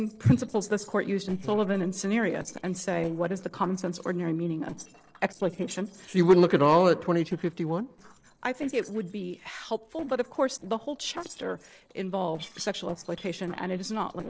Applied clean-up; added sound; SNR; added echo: neural separator model SepFormer DNS4.